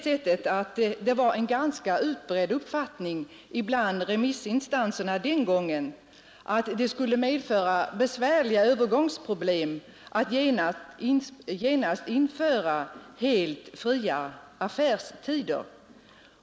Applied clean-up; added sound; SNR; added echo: none; none; none; none.